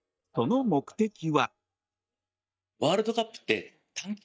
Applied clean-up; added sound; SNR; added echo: neural mask model DeepFilterNet 3.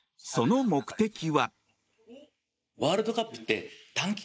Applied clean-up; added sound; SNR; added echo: neural mask model Resemble Enhance denoiser.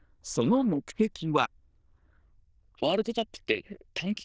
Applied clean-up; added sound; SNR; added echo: neural diffusion model UNIVERSE++.